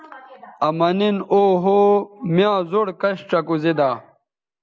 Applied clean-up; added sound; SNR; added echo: none; none; none; none.